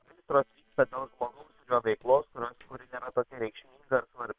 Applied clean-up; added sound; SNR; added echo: neural separator model SepFormer WHAM!.